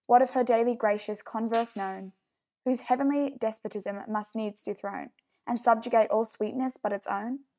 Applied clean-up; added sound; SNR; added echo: neural mask model RNNoise.